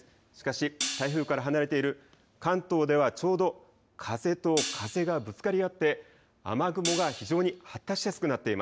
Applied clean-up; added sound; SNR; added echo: none; Hi-hat; 10 dB; none.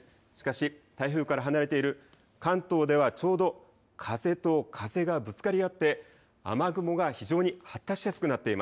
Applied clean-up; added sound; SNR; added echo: none; none; none; none.